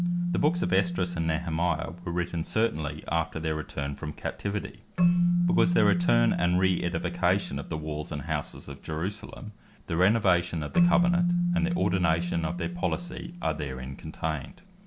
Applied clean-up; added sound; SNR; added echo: none; Keyboard (musical); 2 dB; none.